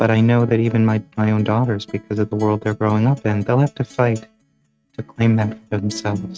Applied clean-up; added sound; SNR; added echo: neural mask model RNNoise.